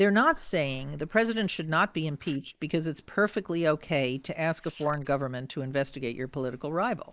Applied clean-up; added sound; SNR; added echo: neural mask model Resemble Enhance denoiser.